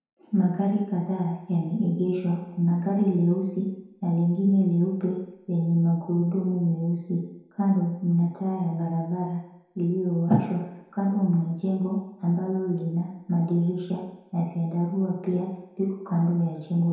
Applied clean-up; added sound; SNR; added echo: none; none; none; reverberation time 1.0 s.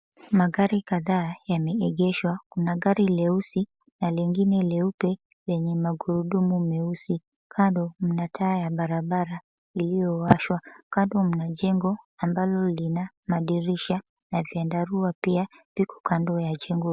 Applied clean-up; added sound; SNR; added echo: none; none; none; none.